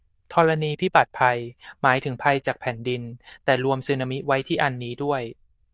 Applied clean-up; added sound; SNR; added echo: neural diffusion model UNIVERSE++.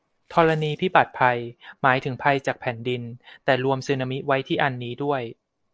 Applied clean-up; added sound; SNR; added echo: neural separator model SepFormer DNS4.